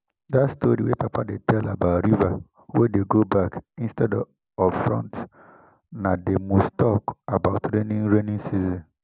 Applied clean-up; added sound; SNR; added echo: none; none; none; none.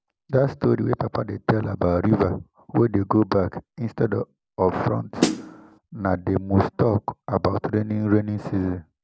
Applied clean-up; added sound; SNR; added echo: none; Snare drum; 2 dB; none.